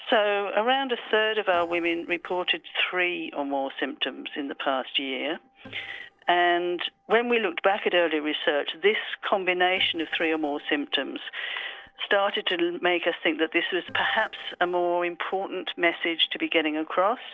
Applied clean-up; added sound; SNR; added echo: neural separator model SepFormer DNS4.